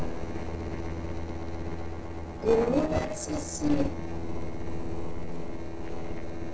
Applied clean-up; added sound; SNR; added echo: neural separator model SepFormer DNS4.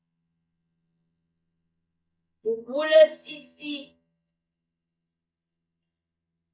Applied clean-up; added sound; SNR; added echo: neural mask model DeepFilterNet 3.